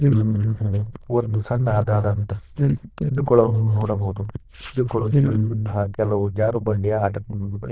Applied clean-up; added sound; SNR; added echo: neural diffusion model UNIVERSE++.